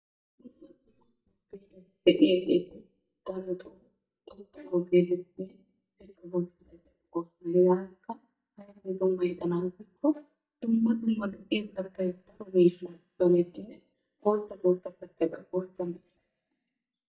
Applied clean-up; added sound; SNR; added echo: neural mask model DeepFilterNet 3.